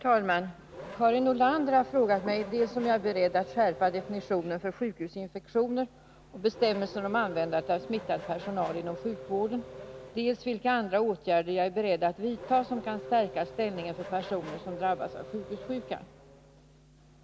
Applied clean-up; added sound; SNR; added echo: none; Race car, auto racing / Accelerating, revving, vroom; 15 dB; none.